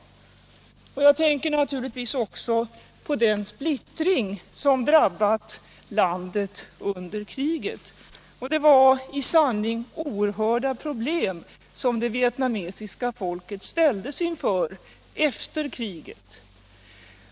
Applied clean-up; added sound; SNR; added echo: none; none; none; none.